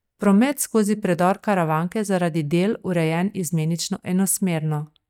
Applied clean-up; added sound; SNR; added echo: neural mask model DeepFilterNet 3.